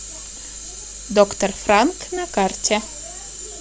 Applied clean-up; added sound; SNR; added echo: none; none; none; none.